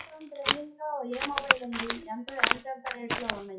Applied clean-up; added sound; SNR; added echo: classical method WPE with log-MMSE.